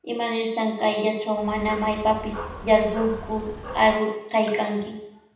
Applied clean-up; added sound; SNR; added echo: none; Dog; 12 dB; reverberation time 0.8 s.